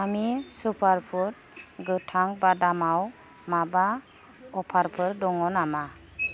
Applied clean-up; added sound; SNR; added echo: none; none; none; none.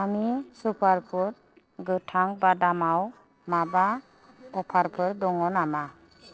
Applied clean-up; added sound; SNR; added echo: neural separator model SepFormer DNS4.